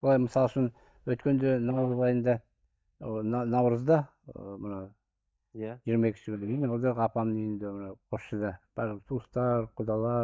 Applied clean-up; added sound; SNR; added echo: neural mask model DeepFilterNet 3.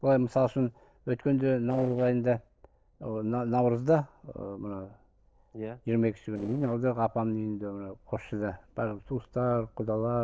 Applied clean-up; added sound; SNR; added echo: neural separator model SepFormer DNS4.